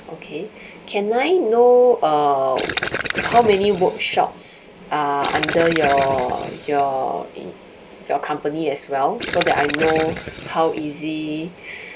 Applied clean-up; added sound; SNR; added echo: none; Gurgling; 7 dB; none.